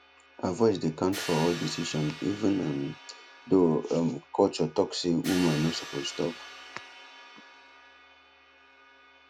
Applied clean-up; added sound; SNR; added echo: none; Crash cymbal; 14 dB; none.